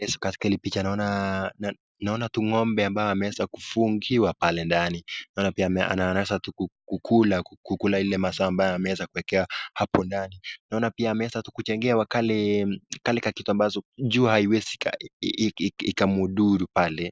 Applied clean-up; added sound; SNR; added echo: none; none; none; none.